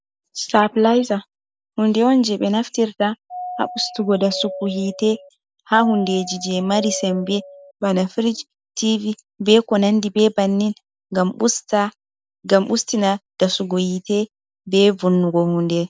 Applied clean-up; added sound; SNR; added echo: none; Doorbell; 13 dB; none.